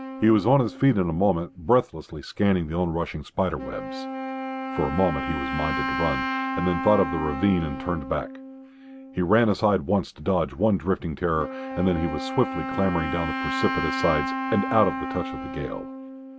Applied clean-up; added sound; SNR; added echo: none; Wind instrument, woodwind instrument; 7 dB; none.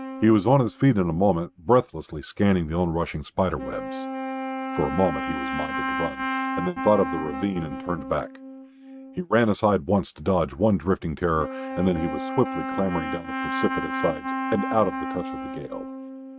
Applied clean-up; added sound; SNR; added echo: neural mask model RNNoise.